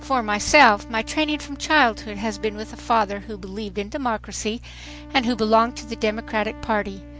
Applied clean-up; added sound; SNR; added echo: none; Wind instrument, woodwind instrument; 20 dB; none.